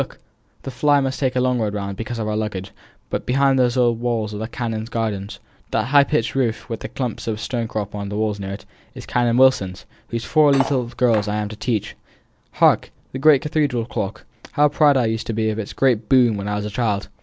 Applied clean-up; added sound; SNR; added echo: none; Cutlery, silverware; 11 dB; none.